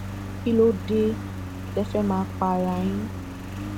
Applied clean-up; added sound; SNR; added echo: none; Engine; 7 dB; none.